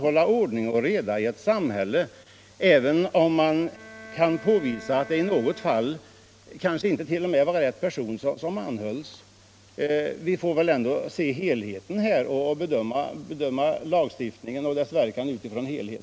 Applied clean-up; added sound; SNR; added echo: none; Bowed string instrument; 20 dB; none.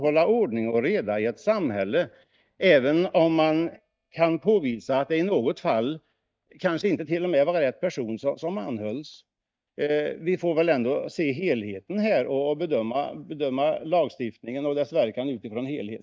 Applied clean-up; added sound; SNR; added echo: neural mask model DeepFilterNet 3.